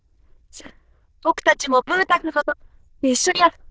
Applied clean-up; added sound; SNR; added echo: neural diffusion model UNIVERSE++.